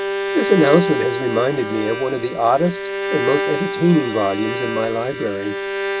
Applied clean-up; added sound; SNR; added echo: none; Bowed string instrument; 4 dB; none.